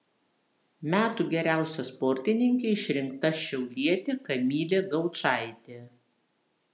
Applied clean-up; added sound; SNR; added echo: none; none; none; none.